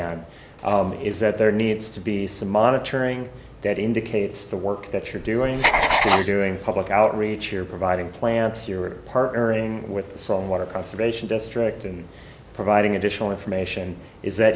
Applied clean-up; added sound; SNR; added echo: none; Writing; 1 dB; none.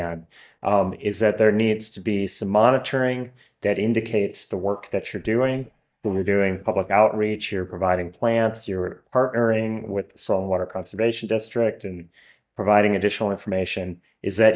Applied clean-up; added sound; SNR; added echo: neural mask model DeepFilterNet 3.